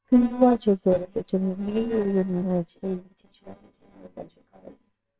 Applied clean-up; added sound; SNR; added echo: neural separator model SepFormer WHAMR!.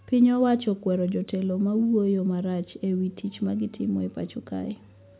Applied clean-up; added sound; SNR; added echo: none; none; none; none.